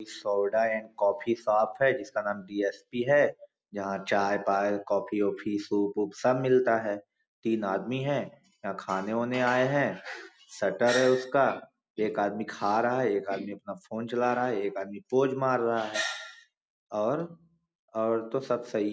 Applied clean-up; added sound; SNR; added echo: none; none; none; none.